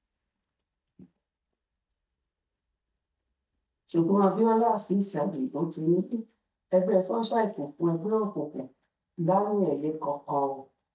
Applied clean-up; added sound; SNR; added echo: neural mask model DeepFilterNet 3.